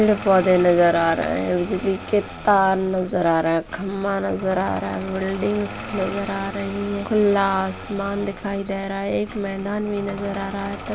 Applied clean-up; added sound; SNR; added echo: none; Engine starting; 13 dB; none.